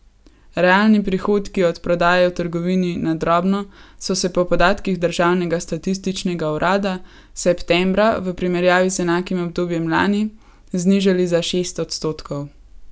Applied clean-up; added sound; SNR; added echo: none; none; none; none.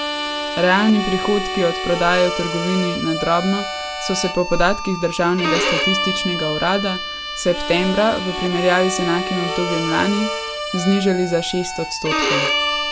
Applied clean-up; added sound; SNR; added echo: none; Harmonica + Bowed string instrument; 4 dB; none.